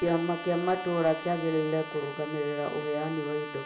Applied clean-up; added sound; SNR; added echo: none; Trumpet; 11 dB; reverberation time 0.4 s.